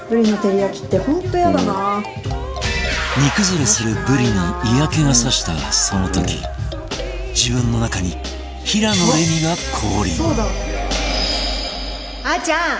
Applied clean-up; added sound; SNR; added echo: none; Marimba, xylophone; 17 dB; none.